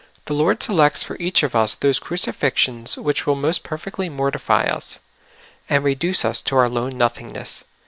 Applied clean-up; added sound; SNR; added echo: none; none; none; none.